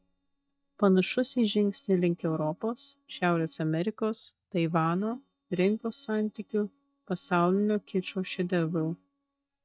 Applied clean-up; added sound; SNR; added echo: neural mask model DeepFilterNet 3.